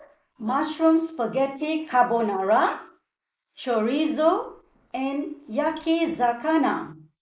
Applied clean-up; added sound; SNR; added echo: neural mask model Resemble Enhance denoiser.